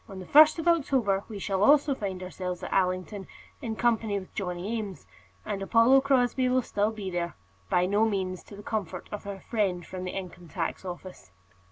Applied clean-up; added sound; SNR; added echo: none; none; none; none.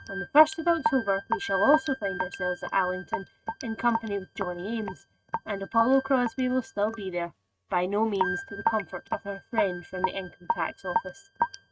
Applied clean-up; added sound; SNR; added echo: neural mask model RNNoise.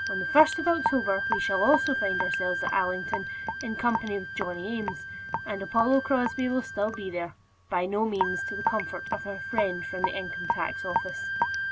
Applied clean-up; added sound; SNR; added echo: none; Raindrop / Drip + Wind instrument, woodwind instrument; 2 dB; none.